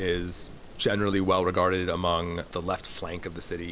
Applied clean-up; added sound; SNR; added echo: none; Insect; 14 dB; none.